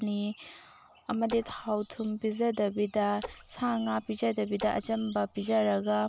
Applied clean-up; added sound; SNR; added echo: none; Splash, splatter; 18 dB; none.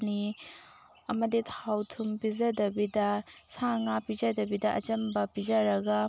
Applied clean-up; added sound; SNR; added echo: none; none; none; none.